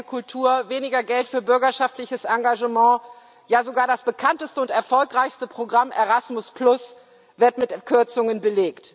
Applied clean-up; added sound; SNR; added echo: none; none; none; none.